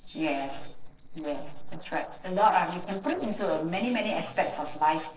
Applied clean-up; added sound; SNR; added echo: neural separator model SepFormer DNS4.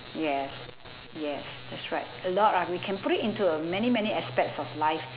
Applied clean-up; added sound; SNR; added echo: none; none; none; none.